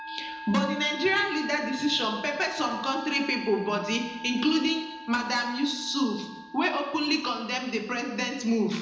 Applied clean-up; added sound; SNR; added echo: none; Musical instrument; 13 dB; reverberation time 0.9 s.